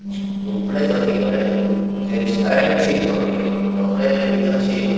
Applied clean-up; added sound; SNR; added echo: neural separator model SepFormer DNS4.